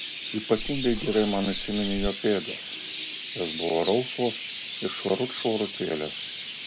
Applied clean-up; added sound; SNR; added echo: none; Chirp, tweet + Meow; 5 dB; none.